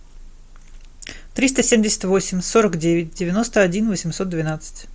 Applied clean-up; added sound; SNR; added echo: none; none; none; none.